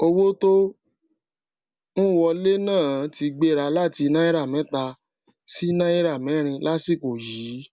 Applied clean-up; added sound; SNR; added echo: none; none; none; none.